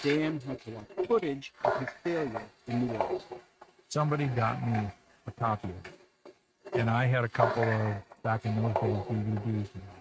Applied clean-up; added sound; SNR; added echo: neural mask model RNNoise.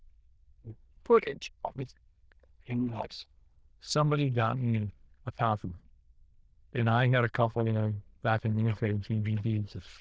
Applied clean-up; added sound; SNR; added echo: neural diffusion model UNIVERSE++.